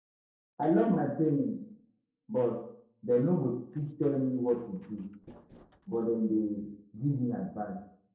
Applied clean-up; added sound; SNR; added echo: neural separator model SepFormer DNS4.